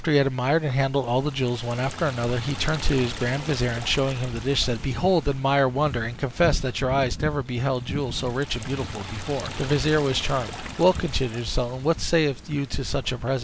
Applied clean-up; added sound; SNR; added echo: none; Wind / Ocean + Liquid; 12 dB; none.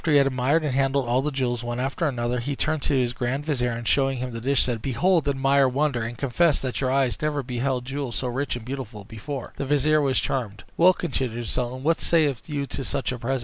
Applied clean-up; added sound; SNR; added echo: none; none; none; none.